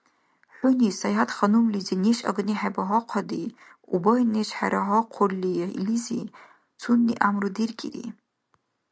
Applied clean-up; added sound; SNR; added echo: none; none; none; none.